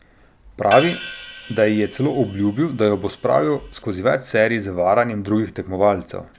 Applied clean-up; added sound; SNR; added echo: none; Crash cymbal / Hi-hat; 14 dB; none.